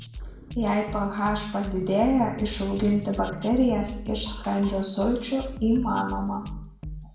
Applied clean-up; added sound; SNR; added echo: none; Drum kit; 11 dB; reverberation time 0.7 s.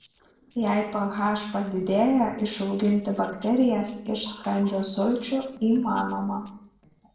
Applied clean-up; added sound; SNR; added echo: neural separator model SepFormer DNS4.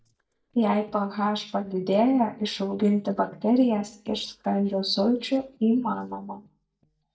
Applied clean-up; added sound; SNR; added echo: neural mask model DeepFilterNet 3.